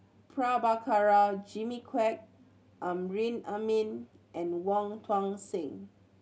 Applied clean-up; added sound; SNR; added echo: none; none; none; none.